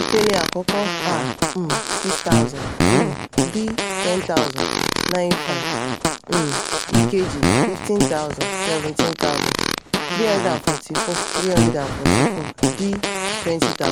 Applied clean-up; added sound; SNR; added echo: none; Fart; -4 dB; none.